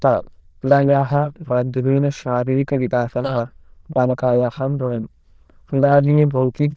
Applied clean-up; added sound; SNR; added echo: neural diffusion model UNIVERSE++.